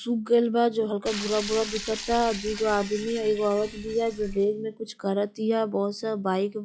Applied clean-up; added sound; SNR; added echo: classical method log-MMSE.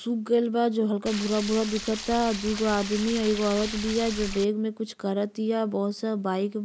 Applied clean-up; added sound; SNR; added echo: none; Stream; 10 dB; none.